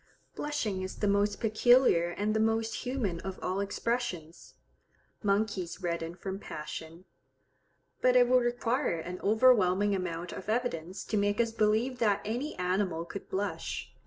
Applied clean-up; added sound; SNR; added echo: none; none; none; none.